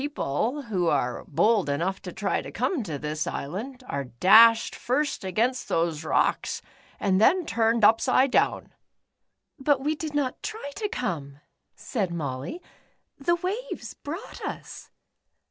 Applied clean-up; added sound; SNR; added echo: none; none; none; none.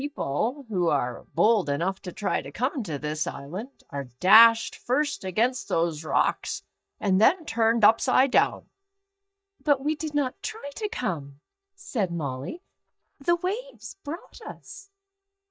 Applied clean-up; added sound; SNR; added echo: neural mask model DeepFilterNet 3.